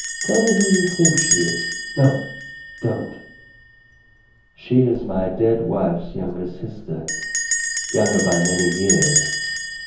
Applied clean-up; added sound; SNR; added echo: none; Bell; 3 dB; reverberation time 0.7 s.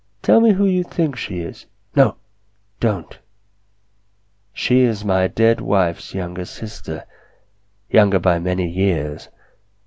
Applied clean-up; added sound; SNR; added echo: none; none; none; none.